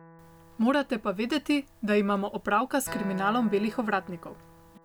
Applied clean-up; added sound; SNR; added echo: none; Acoustic guitar; 18 dB; none.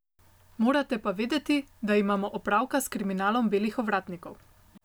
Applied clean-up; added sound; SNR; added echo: none; none; none; none.